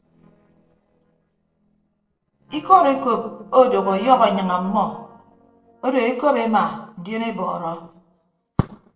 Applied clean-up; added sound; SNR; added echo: neural separator model SepFormer DNS4.